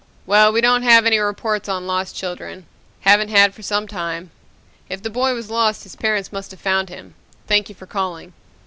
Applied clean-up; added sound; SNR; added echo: none; none; none; none.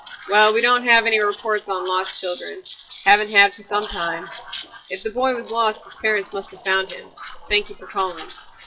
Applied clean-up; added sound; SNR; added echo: classical method WPE with log-MMSE.